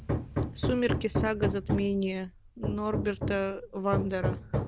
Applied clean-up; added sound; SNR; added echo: none; Hammer; 1 dB; none.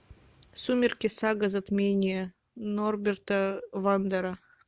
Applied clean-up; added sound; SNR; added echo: none; none; none; none.